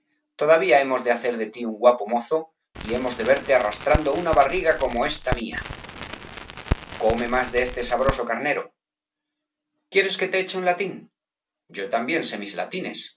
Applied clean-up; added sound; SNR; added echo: none; Crackle; 8 dB; none.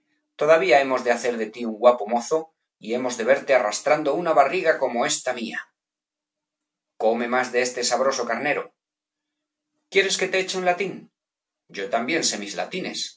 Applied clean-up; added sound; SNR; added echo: none; none; none; none.